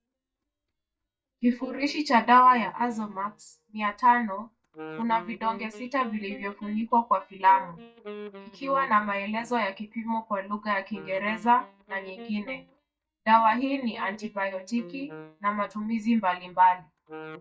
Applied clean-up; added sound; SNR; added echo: neural mask model DeepFilterNet 3.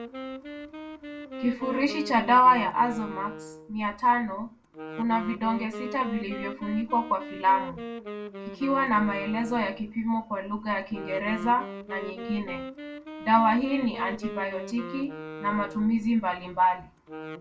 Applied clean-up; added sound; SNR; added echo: none; Wind instrument, woodwind instrument; 12 dB; reverberation time 0.2 s.